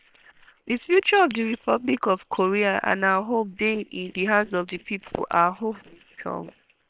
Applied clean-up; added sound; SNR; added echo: neural separator model SepFormer WHAM!.